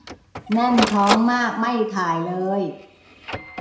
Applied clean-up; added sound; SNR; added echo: none; Printer; 7 dB; reverberation time 0.5 s.